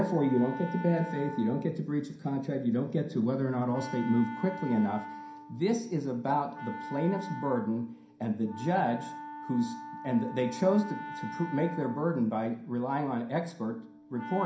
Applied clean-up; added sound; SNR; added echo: none; Wind instrument, woodwind instrument; 13 dB; reverberation time 0.5 s.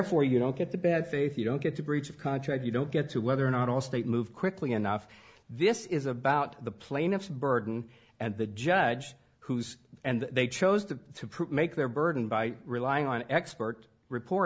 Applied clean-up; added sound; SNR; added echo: none; none; none; none.